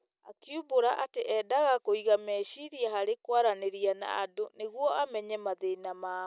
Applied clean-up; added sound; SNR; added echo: none; none; none; none.